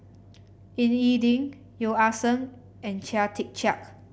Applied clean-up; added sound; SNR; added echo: none; none; none; none.